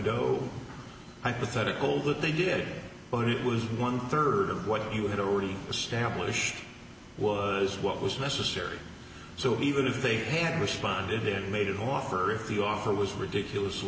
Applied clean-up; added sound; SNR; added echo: none; none; none; none.